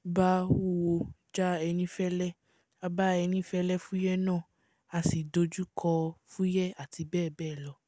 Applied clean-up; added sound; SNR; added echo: none; none; none; none.